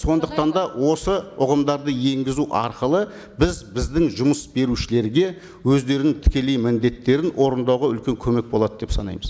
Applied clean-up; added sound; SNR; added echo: none; none; none; none.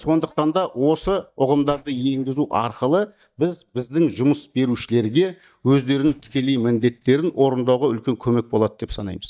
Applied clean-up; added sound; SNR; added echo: neural mask model DeepFilterNet 3.